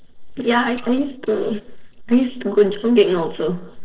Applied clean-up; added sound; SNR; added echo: neural separator model SepFormer DNS4.